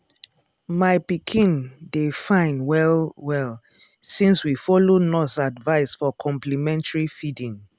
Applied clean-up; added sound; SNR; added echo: none; none; none; none.